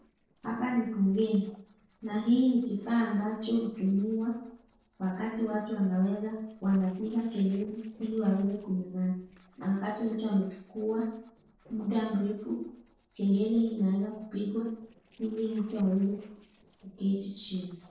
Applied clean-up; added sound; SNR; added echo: neural separator model SepFormer DNS4.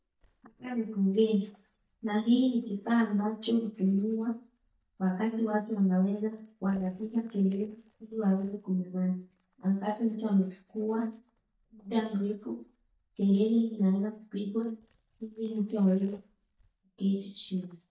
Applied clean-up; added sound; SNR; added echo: neural mask model DeepFilterNet 3.